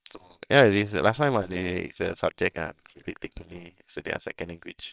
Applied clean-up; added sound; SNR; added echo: neural separator model SepFormer WHAMR!.